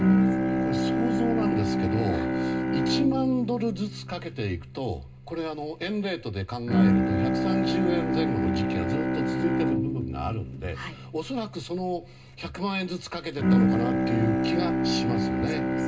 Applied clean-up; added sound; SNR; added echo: none; Bowed string instrument; -4 dB; reverberation time 0.2 s.